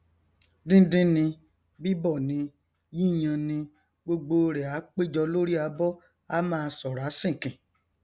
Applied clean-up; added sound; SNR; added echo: none; none; none; none.